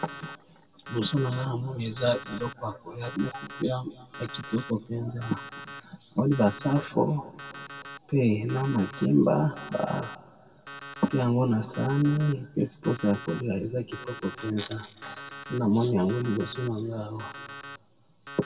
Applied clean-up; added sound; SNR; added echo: none; Alarm; 16 dB; reverberation time 1.7 s.